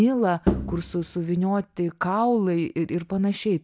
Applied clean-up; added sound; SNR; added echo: none; Bowed string instrument; 5 dB; none.